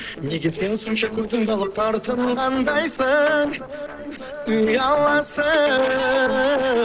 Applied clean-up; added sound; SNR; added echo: neural separator model SepFormer DNS4.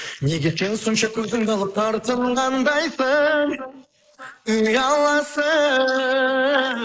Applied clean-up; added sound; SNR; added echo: neural mask model Resemble Enhance denoiser.